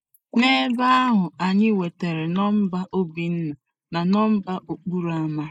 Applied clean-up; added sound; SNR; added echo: neural mask model Resemble Enhance denoiser.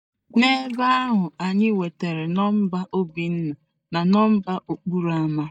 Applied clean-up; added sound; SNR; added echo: neural mask model DeepFilterNet 3.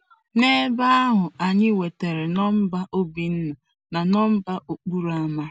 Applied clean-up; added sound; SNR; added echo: none; none; none; none.